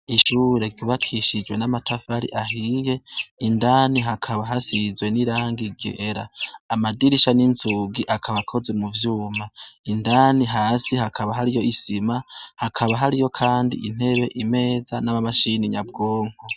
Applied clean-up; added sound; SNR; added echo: none; none; none; none.